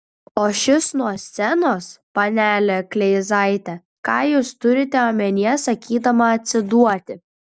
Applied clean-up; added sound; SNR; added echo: none; none; none; none.